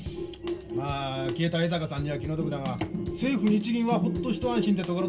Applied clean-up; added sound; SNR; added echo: none; Drum kit; 16 dB; reverberation time 0.2 s.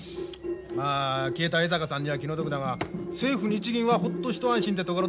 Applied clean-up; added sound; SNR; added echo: none; none; none; none.